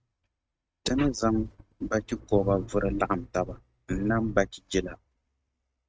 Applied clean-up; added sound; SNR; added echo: neural mask model RNNoise.